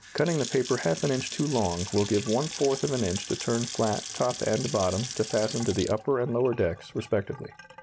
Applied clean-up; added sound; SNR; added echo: none; Sink (filling or washing) / Water tap, faucet / Splash, splatter; 11 dB; none.